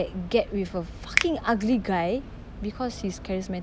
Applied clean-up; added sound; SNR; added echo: none; Finger snapping; 7 dB; none.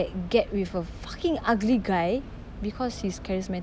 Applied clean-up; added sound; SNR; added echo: none; none; none; none.